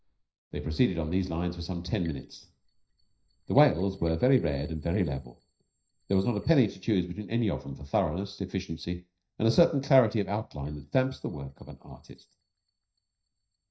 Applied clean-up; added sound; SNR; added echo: neural mask model DeepFilterNet 3.